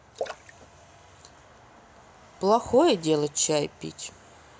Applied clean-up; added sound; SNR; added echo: none; Splash, splatter; 15 dB; none.